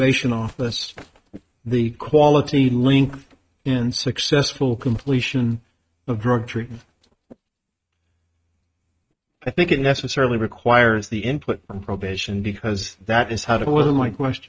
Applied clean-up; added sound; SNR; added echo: neural mask model RNNoise.